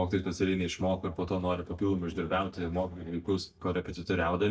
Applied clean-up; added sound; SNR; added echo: neural mask model DeepFilterNet 3.